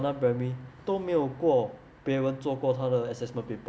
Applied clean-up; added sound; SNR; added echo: none; none; none; none.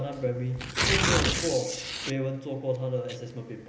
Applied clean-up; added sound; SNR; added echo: none; Tearing; 0 dB; reverberation time 0.8 s.